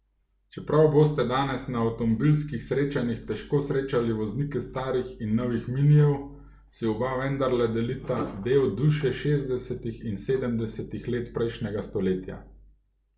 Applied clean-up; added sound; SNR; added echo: none; none; none; none.